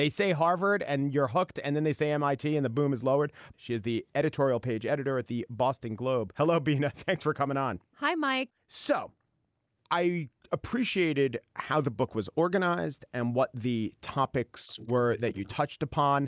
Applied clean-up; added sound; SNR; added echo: neural mask model Resemble Enhance denoiser.